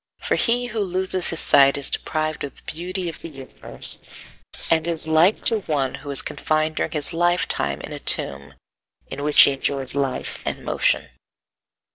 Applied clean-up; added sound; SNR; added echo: neural separator model SepFormer DNS4.